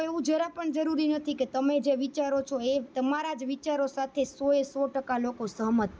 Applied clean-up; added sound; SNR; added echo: none; none; none; none.